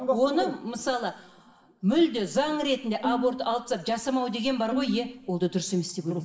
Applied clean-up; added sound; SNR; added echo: none; Bowed string instrument; 7 dB; reverberation time 1.6 s.